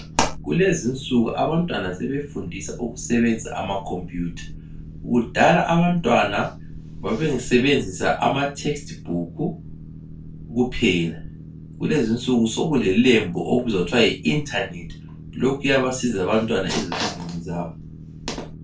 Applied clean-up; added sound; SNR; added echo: none; Boat, Water vehicle; 14 dB; reverberation time 0.2 s.